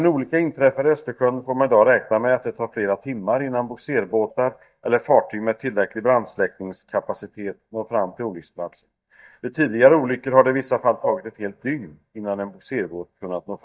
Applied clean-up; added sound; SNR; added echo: neural mask model DeepFilterNet 3.